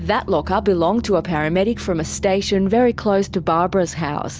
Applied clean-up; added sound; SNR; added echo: none; none; none; none.